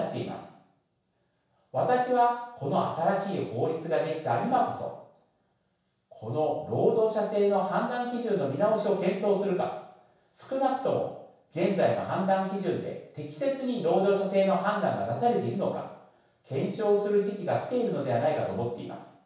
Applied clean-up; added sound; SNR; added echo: none; none; none; reverberation time 0.7 s.